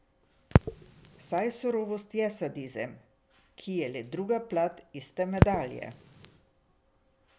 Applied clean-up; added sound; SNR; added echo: none; Crackle; -3 dB; none.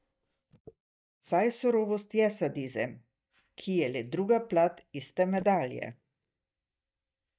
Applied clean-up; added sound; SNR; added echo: neural mask model DeepFilterNet 3.